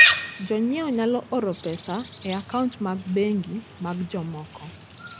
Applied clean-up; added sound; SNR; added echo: none; Livestock, farm animals, working animals; 0 dB; none.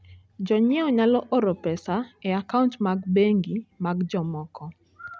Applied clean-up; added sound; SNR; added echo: none; none; none; none.